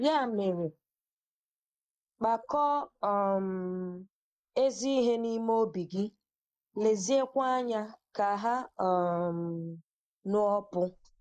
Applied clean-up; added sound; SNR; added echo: neural mask model Resemble Enhance denoiser.